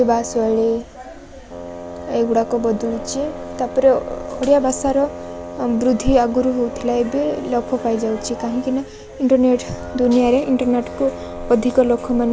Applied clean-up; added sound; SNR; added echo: none; Wind instrument, woodwind instrument; 13 dB; none.